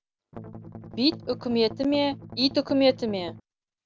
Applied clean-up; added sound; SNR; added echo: none; Strum; 14 dB; none.